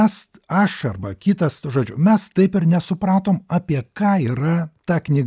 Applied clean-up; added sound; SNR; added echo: none; none; none; none.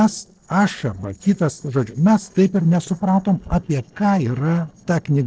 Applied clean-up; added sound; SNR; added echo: neural separator model SepFormer DNS4.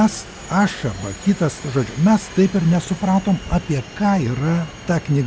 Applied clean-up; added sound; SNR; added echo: none; Subway, metro, underground; 15 dB; none.